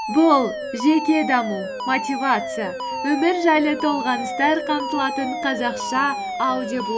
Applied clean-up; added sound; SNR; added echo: none; Alarm; 7 dB; none.